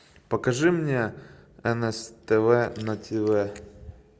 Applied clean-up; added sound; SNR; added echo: none; none; none; none.